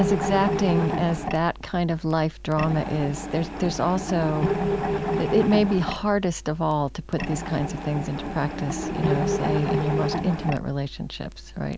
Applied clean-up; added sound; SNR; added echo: none; Mechanisms; 3 dB; none.